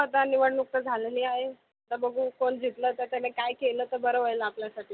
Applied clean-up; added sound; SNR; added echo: none; none; none; none.